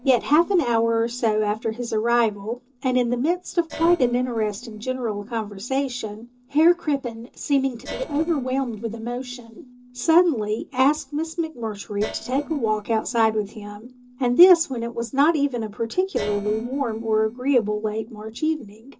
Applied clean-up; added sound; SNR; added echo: neural separator model SepFormer DNS4.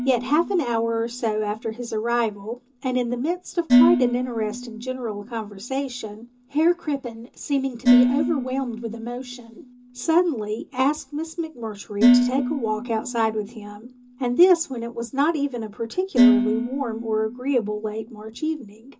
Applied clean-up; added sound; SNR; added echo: none; Dishes, pots, and pans; 1 dB; reverberation time 0.2 s.